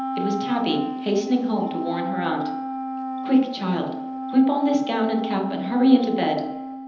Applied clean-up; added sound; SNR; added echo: none; Wind instrument, woodwind instrument; 7 dB; reverberation time 0.9 s.